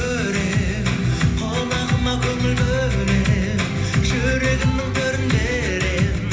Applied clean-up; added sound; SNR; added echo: none; none; none; reverberation time 1.0 s.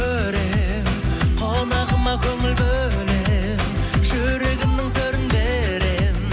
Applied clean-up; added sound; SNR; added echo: none; none; none; none.